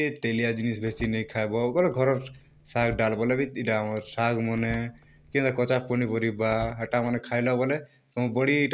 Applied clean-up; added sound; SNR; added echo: none; Car; 19 dB; none.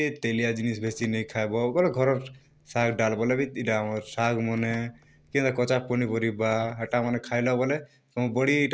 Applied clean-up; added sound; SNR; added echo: neural separator model SepFormer DNS4.